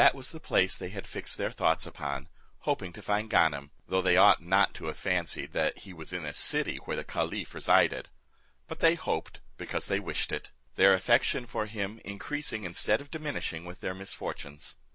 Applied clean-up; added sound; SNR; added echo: none; none; none; none.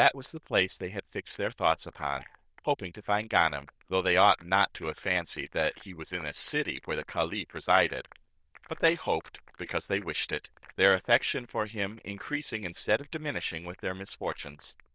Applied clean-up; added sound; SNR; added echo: neural diffusion model UNIVERSE++.